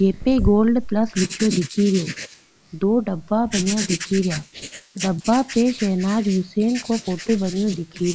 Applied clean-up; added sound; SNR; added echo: neural mask model Resemble Enhance denoiser.